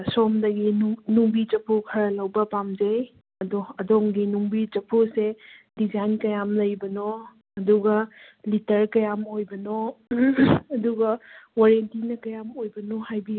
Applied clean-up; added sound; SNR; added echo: none; none; none; none.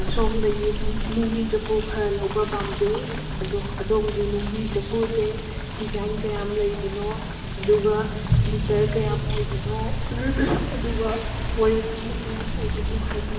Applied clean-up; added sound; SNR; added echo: none; Motor vehicle (road) / Rain; 0 dB; reverberation time 1.2 s.